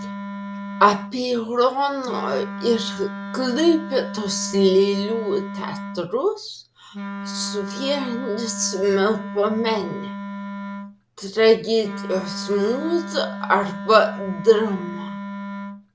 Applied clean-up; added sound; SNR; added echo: none; Wind instrument, woodwind instrument; 10 dB; none.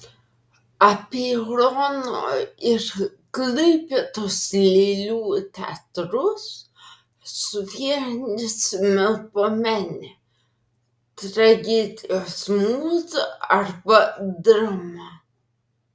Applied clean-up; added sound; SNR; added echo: none; none; none; none.